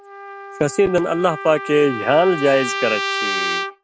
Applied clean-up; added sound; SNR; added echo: none; Trumpet; 7 dB; none.